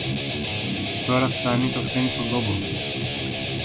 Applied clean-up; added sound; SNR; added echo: none; Guitar; -1 dB; none.